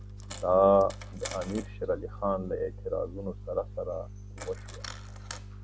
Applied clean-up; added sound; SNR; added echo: none; Coin (dropping); 18 dB; none.